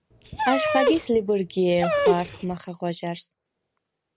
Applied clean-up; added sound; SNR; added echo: none; Dog; 0 dB; none.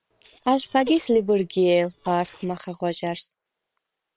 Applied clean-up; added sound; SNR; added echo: neural separator model SepFormer WHAM!.